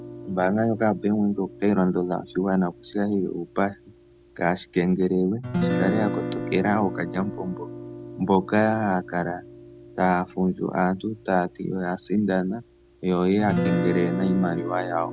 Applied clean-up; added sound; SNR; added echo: none; Guitar; 8 dB; none.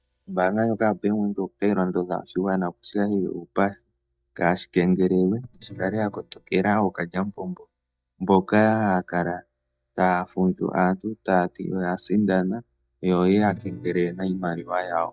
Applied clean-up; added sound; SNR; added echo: neural mask model DeepFilterNet 3.